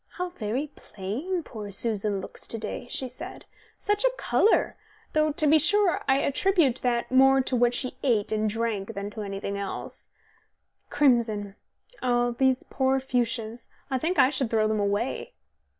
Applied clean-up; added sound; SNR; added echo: none; none; none; none.